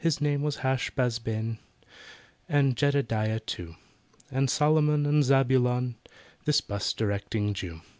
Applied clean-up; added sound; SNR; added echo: none; none; none; none.